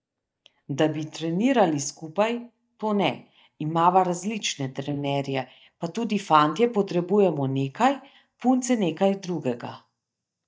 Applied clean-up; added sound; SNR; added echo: neural mask model DeepFilterNet 3.